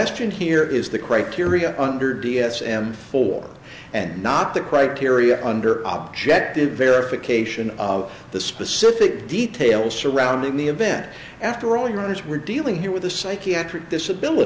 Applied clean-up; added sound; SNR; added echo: none; none; none; none.